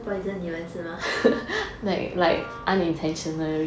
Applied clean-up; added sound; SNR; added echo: none; Wind instrument, woodwind instrument; 16 dB; none.